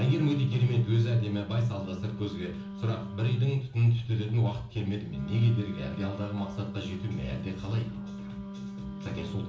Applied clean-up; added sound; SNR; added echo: none; Wind instrument, woodwind instrument; 11 dB; reverberation time 1.2 s.